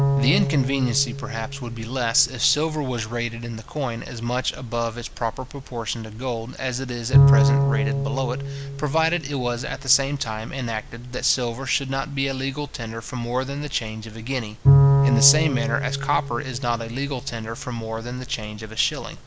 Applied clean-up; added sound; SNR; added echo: none; Bowed string instrument; 0 dB; none.